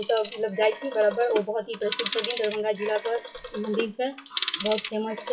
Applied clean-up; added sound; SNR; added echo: classical method WPE with log-MMSE.